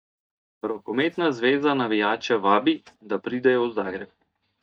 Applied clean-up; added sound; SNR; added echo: neural mask model DeepFilterNet 3.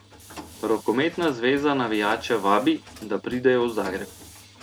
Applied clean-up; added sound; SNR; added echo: none; Mechanisms; 19 dB; none.